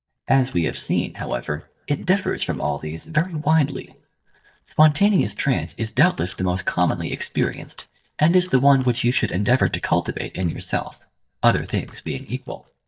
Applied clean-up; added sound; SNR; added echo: neural mask model DeepFilterNet 3.